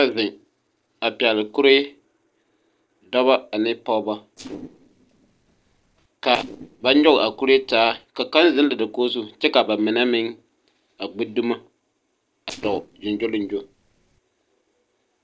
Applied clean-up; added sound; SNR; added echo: neural separator model SepFormer DNS4.